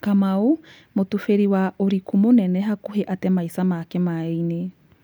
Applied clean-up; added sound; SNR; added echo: none; none; none; none.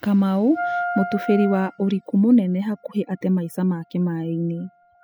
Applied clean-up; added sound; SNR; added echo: classical method spectral subtraction.